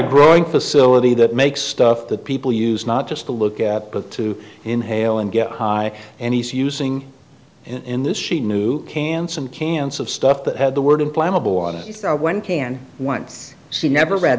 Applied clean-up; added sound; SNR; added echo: none; none; none; none.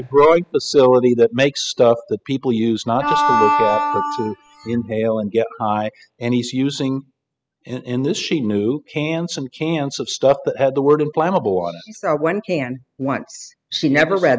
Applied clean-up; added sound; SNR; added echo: classical method spectral subtraction.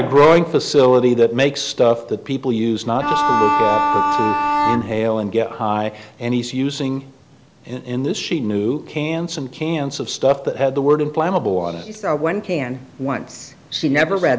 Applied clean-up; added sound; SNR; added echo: none; Bowed string instrument; -1 dB; none.